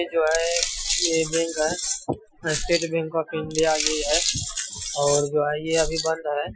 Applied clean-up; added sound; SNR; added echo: classical method Wiener filter.